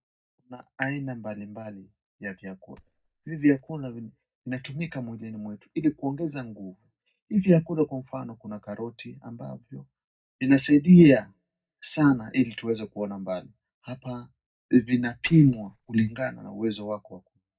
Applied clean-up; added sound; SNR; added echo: neural mask model DeepFilterNet 3.